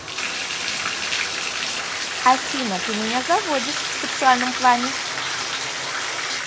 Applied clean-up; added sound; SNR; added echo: none; Bathtub (filling or washing); 1 dB; none.